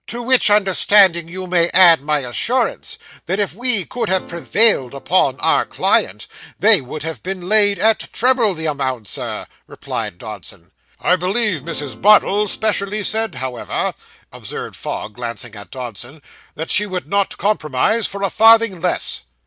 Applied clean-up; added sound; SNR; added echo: neural mask model DeepFilterNet 3.